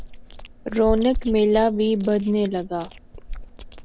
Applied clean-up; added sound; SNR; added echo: none; Chewing, mastication; 11 dB; none.